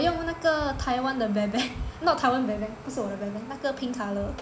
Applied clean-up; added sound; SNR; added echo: none; Engine; 19 dB; none.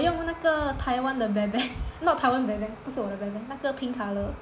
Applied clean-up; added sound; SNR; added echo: none; none; none; none.